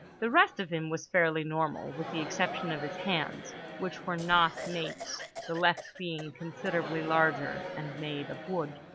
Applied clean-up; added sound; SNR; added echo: none; Crowd + Cough; 10 dB; none.